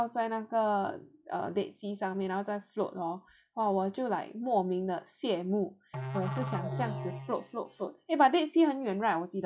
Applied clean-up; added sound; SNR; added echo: classical method log-MMSE.